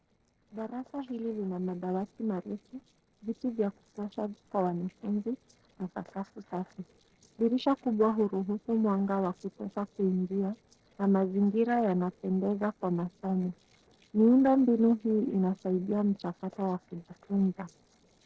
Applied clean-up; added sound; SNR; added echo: neural separator model SepFormer DNS4.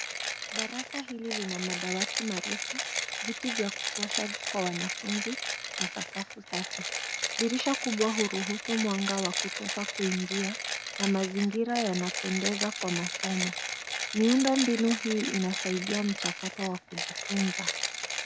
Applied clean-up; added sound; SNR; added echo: none; Mechanisms; 2 dB; none.